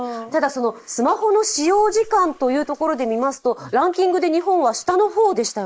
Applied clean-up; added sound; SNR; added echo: neural mask model Resemble Enhance denoiser.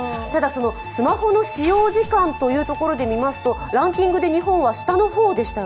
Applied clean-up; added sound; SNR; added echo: none; Bowed string instrument + Mechanisms; 15 dB; none.